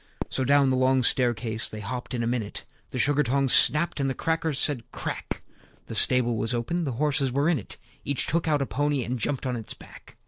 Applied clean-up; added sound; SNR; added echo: neural separator model SepFormer DNS4.